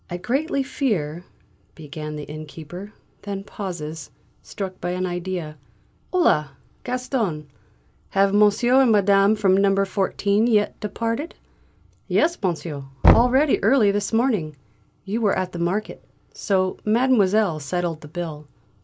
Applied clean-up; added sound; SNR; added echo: none; Knock; 3 dB; none.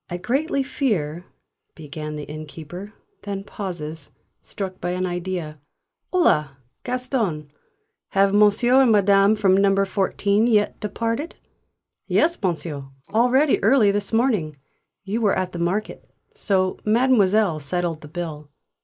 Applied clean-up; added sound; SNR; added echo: neural mask model Resemble Enhance denoiser.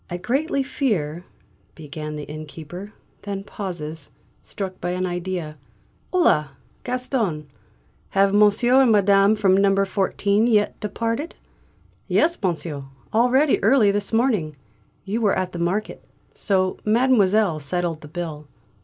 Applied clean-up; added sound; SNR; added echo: none; none; none; none.